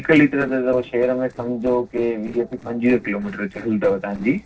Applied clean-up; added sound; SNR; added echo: neural separator model SepFormer DNS4.